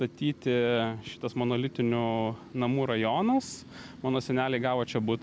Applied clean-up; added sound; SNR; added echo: none; none; none; none.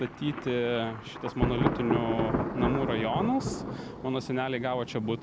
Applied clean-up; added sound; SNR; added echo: none; Thunder; 2 dB; none.